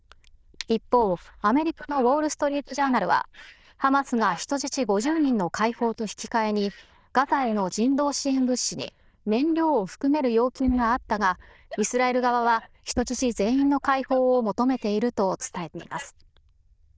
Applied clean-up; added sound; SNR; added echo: neural diffusion model UNIVERSE++.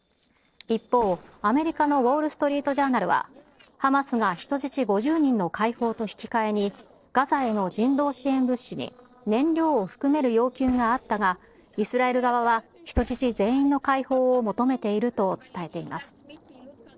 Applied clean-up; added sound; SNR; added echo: neural separator model SepFormer DNS4.